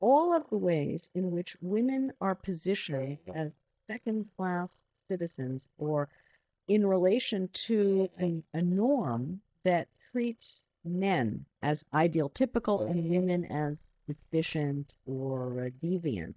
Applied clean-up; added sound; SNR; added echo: neural mask model DeepFilterNet 3.